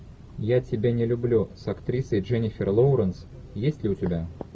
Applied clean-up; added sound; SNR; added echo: none; none; none; none.